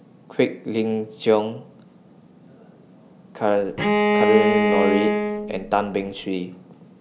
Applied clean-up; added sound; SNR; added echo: none; Bowed string instrument; -3 dB; none.